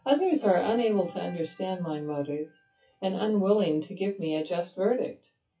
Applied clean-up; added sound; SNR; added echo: classical method WPE with log-MMSE.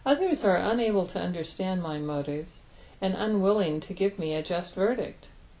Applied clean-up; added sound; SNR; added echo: none; none; none; none.